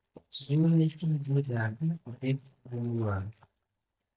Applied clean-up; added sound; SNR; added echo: neural mask model DeepFilterNet 3.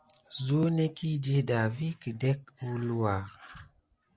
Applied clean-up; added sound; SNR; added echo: none; none; none; none.